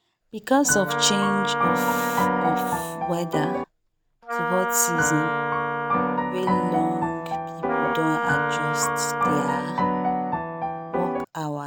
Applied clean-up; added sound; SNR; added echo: none; Piano + Wind instrument, woodwind instrument; -4 dB; none.